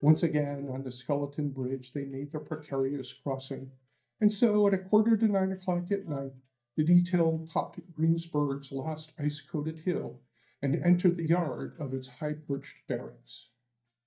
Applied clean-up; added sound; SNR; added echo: neural mask model DeepFilterNet 3.